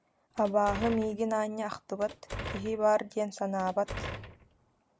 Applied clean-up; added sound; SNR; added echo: none; Door; 11 dB; none.